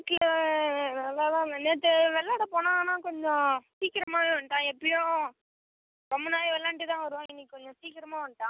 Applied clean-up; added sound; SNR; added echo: none; none; none; none.